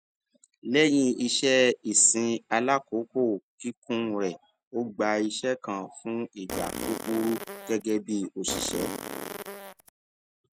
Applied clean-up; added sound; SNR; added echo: none; Fart; 8 dB; none.